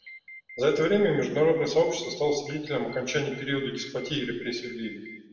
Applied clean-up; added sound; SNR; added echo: none; Alarm; 19 dB; reverberation time 1.1 s.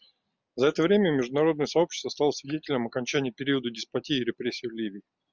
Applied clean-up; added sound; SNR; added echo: none; none; none; none.